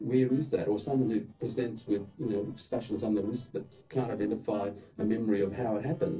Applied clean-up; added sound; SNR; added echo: neural separator model SepFormer DNS4.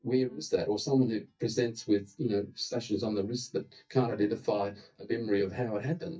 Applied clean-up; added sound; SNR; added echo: neural mask model DeepFilterNet 3.